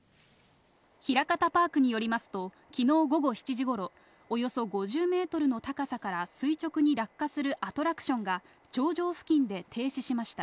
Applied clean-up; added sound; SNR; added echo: none; none; none; none.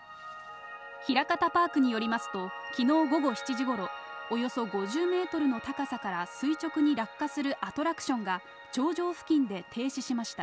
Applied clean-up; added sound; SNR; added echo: none; Piano; 13 dB; none.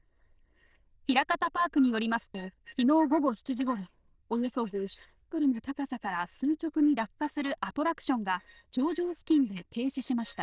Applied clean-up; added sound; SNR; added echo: neural diffusion model UNIVERSE++.